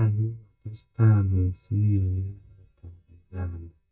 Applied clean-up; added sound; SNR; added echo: neural mask model DeepFilterNet 3.